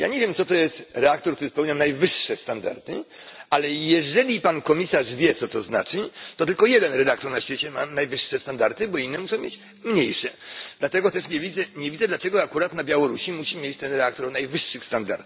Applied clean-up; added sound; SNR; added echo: none; none; none; none.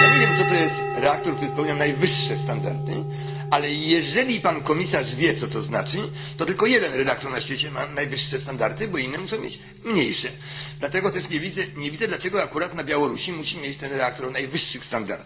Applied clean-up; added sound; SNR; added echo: none; Bell; 4 dB; reverberation time 0.5 s.